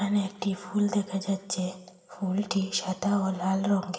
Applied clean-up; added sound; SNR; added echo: none; none; none; reverberation time 0.9 s.